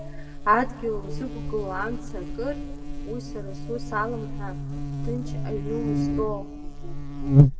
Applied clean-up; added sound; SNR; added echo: none; Buzz; -5 dB; reverberation time 1.1 s.